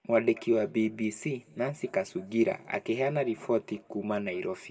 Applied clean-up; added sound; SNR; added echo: none; none; none; reverberation time 1.3 s.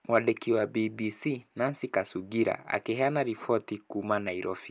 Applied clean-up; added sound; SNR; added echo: none; none; none; none.